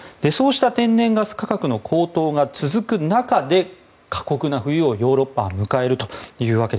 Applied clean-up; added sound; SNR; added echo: none; none; none; none.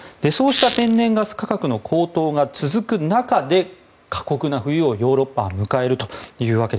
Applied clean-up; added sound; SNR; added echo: none; Squeak; 9 dB; none.